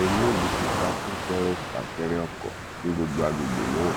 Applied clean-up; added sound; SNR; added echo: none; Waves, surf; 2 dB; none.